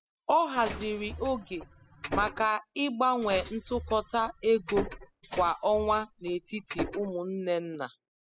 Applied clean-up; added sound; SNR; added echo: classical method spectral subtraction.